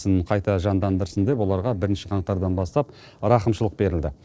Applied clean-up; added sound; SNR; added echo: neural separator model SepFormer DNS4.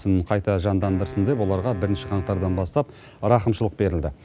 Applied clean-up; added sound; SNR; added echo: none; Wind instrument, woodwind instrument; 17 dB; none.